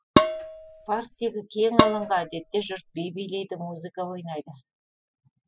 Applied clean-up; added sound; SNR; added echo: classical method spectral subtraction.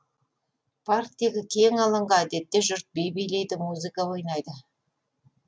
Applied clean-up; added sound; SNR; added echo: none; none; none; none.